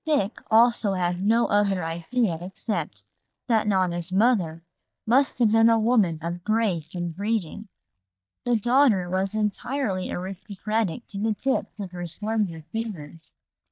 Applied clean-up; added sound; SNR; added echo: neural mask model DeepFilterNet 3.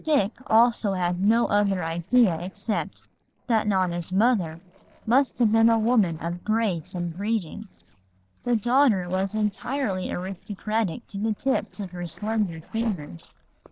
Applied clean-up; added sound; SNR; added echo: neural separator model SepFormer DNS4.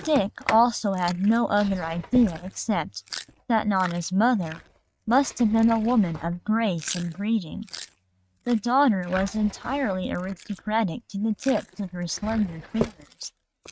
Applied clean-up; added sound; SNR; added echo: neural mask model RNNoise.